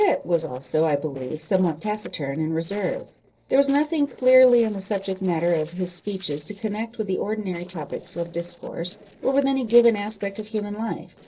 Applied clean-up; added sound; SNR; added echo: neural separator model SepFormer DNS4.